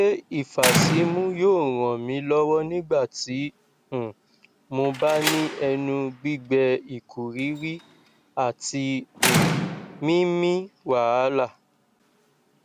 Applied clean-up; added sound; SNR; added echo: none; Slam; 6 dB; none.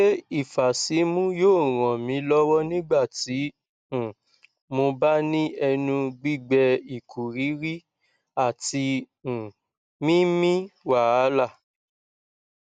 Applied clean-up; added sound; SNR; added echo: none; none; none; none.